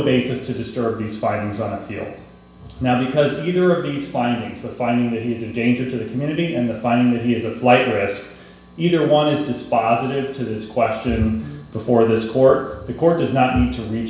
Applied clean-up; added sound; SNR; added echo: none; Brass instrument; 18 dB; reverberation time 0.7 s.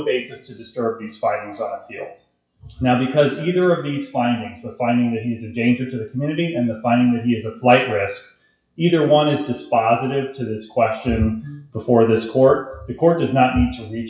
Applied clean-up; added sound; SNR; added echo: classical method WPE with log-MMSE.